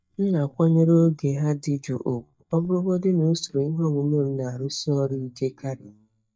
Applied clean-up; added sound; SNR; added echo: neural mask model DeepFilterNet 3.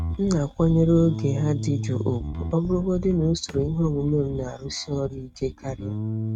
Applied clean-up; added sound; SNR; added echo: neural mask model RNNoise.